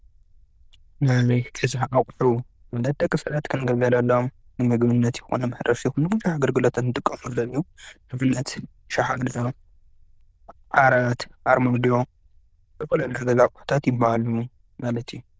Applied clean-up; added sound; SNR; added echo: neural diffusion model UNIVERSE++.